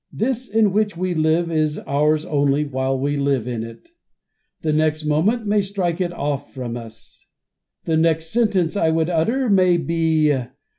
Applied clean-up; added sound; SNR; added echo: none; none; none; none.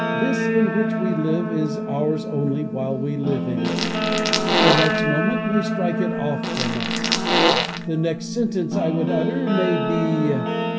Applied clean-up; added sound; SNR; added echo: none; Fart + Guitar; -3 dB; none.